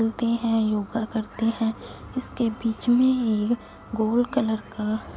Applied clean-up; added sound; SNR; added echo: none; none; none; none.